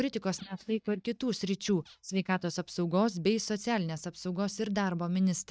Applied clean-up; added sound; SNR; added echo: neural mask model DeepFilterNet 3.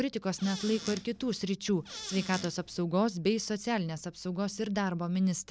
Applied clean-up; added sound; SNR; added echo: none; Squeak / Cupboard open or close; 12 dB; none.